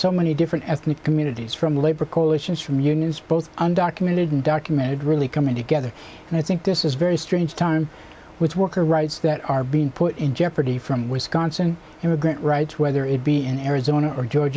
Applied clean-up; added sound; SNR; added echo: none; none; none; none.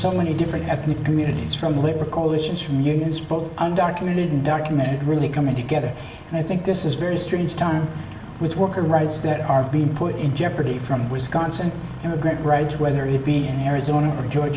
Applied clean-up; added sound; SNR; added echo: none; Engine starting; 13 dB; reverberation time 1.3 s.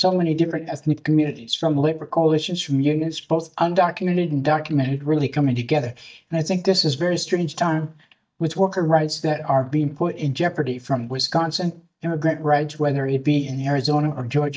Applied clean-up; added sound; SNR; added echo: neural mask model DeepFilterNet 3.